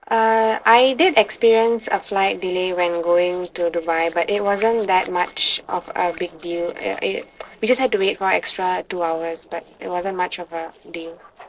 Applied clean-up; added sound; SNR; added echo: neural separator model SepFormer DNS4.